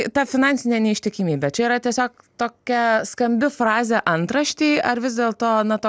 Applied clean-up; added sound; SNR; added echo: none; none; none; none.